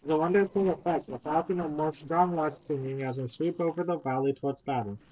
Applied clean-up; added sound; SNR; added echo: neural separator model SepFormer DNS4.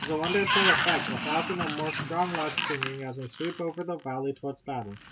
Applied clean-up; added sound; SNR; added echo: none; Sliding door; 0 dB; none.